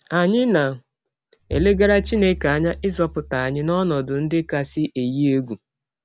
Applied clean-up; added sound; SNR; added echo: none; Bowed string instrument; 13 dB; none.